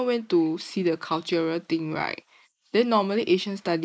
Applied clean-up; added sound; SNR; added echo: neural mask model Resemble Enhance denoiser.